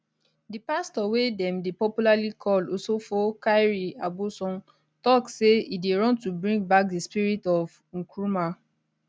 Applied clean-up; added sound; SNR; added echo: none; none; none; none.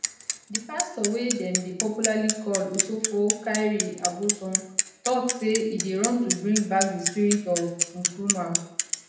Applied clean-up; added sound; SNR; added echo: none; Bicycle; 2 dB; reverberation time 0.8 s.